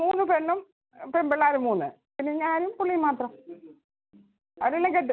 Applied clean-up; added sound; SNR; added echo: none; none; none; none.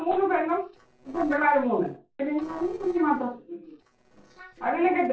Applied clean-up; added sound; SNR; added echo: neural separator model SepFormer DNS4.